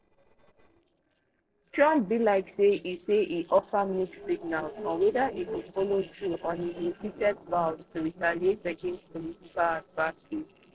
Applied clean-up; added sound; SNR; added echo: neural separator model SepFormer DNS4.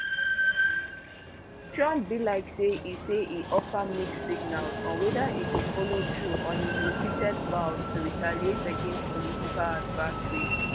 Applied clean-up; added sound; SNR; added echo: none; Train; 0 dB; none.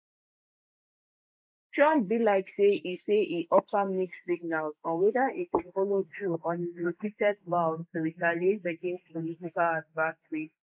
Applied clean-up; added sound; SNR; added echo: neural mask model Resemble Enhance denoiser.